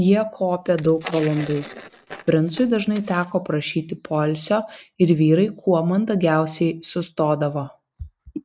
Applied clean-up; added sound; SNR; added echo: neural mask model RNNoise.